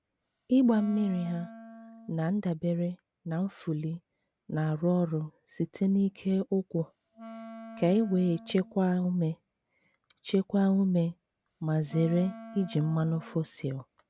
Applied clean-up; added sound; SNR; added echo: none; Wind instrument, woodwind instrument; 17 dB; none.